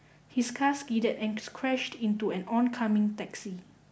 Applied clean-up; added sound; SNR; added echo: none; none; none; none.